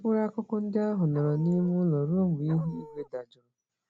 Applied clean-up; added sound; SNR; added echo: none; Dog; 19 dB; none.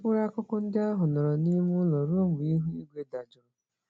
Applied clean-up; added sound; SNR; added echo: none; none; none; none.